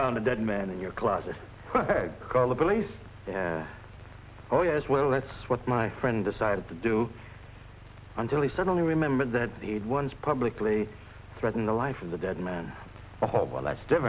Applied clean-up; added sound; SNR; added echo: none; none; none; none.